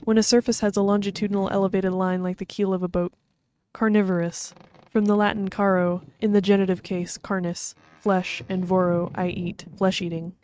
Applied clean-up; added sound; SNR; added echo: neural mask model RNNoise.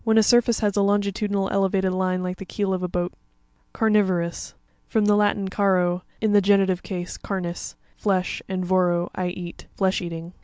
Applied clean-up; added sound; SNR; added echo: none; none; none; none.